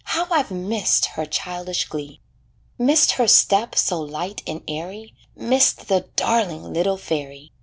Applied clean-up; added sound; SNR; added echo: none; none; none; none.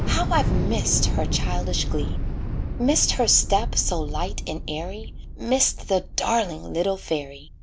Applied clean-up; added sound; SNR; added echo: none; Thunder / Explosion; 1 dB; none.